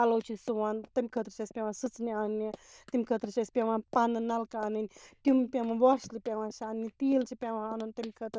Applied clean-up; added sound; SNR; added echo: neural diffusion model UNIVERSE++.